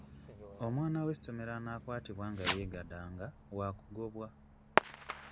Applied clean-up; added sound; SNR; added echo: none; Fireworks; 1 dB; none.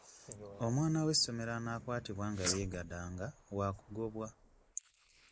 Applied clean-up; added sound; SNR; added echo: neural mask model Resemble Enhance denoiser.